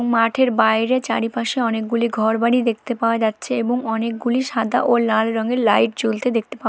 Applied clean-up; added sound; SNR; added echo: none; none; none; none.